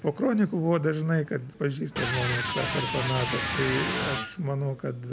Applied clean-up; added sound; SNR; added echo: none; Electric guitar; 4 dB; none.